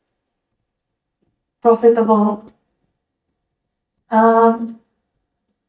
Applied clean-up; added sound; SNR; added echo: neural mask model DeepFilterNet 3.